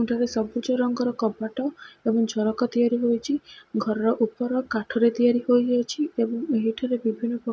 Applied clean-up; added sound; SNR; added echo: none; none; none; none.